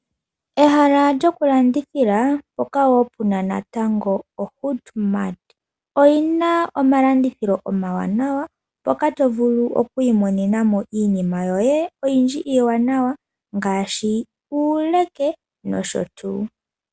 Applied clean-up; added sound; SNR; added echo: none; none; none; none.